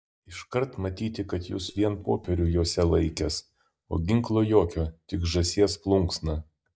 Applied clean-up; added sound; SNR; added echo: neural mask model DeepFilterNet 3.